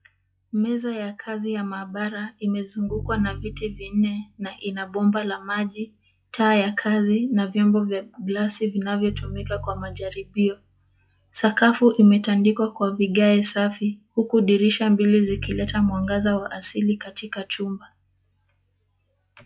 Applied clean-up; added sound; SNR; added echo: classical method log-MMSE.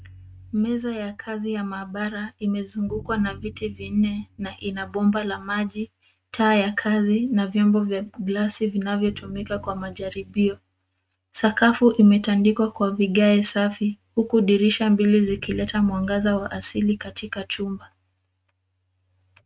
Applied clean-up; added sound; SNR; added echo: neural mask model RNNoise.